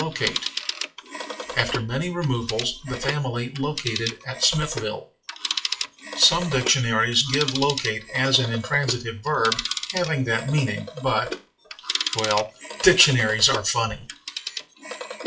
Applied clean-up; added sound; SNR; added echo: classical method WPE with log-MMSE.